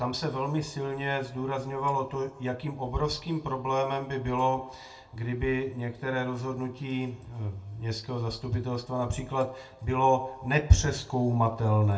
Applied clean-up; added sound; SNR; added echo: none; none; none; reverberation time 0.2 s.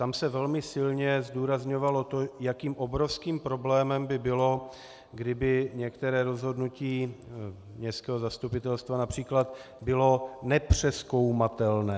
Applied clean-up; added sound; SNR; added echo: none; none; none; none.